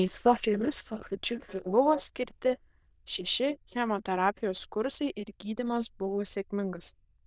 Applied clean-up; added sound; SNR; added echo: neural diffusion model UNIVERSE++.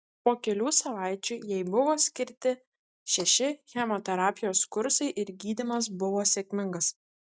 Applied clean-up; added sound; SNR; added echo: none; none; none; none.